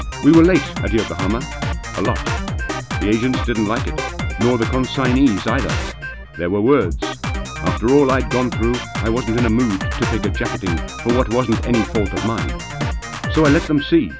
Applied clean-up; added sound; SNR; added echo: none; Drum kit; 4 dB; none.